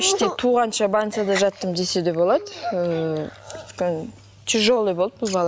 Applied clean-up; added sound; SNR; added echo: none; none; none; none.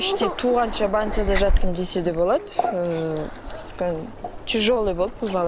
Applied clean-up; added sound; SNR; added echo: none; Waves, surf; 4 dB; none.